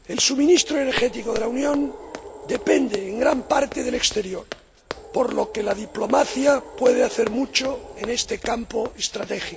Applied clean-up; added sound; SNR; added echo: none; Run + Animal; 14 dB; none.